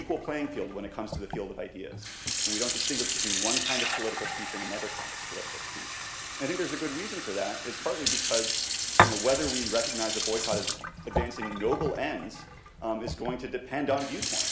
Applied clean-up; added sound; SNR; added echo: none; Fill (with liquid) / Sink (filling or washing); -2 dB; none.